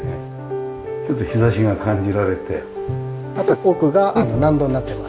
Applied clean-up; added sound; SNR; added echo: none; none; none; none.